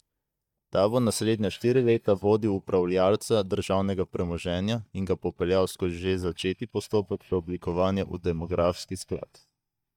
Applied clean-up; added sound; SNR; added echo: neural mask model DeepFilterNet 3.